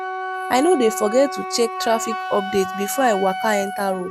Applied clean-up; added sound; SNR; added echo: none; Wind instrument, woodwind instrument; 7 dB; none.